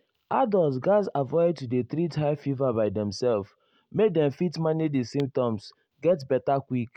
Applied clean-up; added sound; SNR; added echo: none; none; none; none.